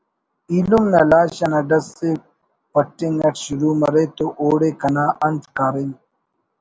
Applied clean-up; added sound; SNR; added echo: none; none; none; none.